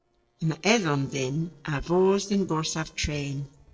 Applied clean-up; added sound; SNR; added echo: neural separator model SepFormer DNS4.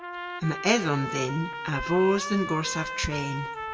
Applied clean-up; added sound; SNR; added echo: none; Trumpet; 7 dB; reverberation time 1.3 s.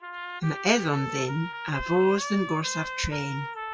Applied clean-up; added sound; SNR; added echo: classical method WPE with log-MMSE.